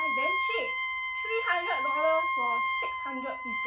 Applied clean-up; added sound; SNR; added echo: none; Wind instrument, woodwind instrument; -4 dB; reverberation time 0.4 s.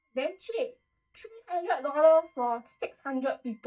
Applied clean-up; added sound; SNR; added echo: neural mask model DeepFilterNet 3.